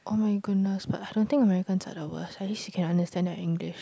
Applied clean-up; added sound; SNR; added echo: none; none; none; none.